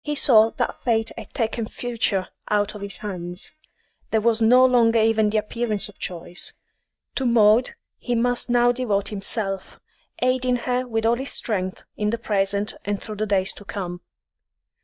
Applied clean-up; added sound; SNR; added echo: neural mask model DeepFilterNet 3.